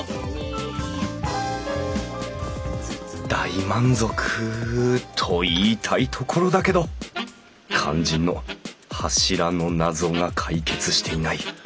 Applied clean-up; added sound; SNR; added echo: none; Drum kit; 12 dB; none.